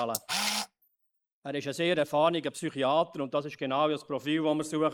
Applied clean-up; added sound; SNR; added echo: neural mask model Resemble Enhance denoiser.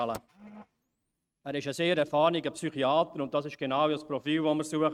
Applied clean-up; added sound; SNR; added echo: neural mask model RNNoise.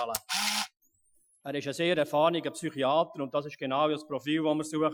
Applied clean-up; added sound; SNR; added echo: classical method Wiener filter.